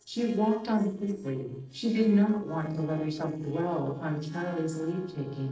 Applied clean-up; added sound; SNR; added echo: neural separator model SepFormer DNS4.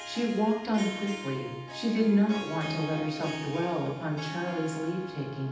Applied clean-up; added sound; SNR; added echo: none; Harp; 10 dB; reverberation time 0.8 s.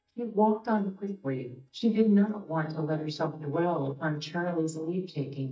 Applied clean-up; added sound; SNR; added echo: neural mask model DeepFilterNet 3.